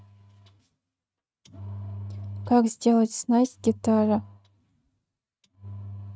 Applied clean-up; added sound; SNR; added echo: neural mask model RNNoise.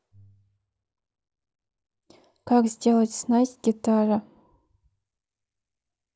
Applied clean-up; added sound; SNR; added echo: none; none; none; none.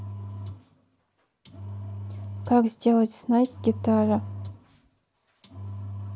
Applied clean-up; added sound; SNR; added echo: none; Engine; 11 dB; none.